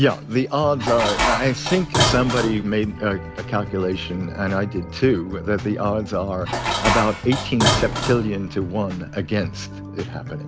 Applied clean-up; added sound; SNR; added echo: none; Dishes, pots, and pans; 3 dB; none.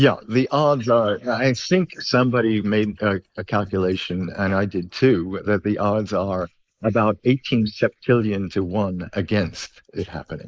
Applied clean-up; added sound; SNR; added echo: neural mask model Resemble Enhance denoiser.